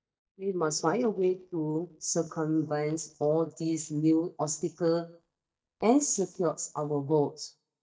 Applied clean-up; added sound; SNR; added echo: neural mask model DeepFilterNet 3.